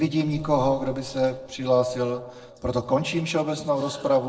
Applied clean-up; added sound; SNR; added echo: neural separator model SepFormer DNS4.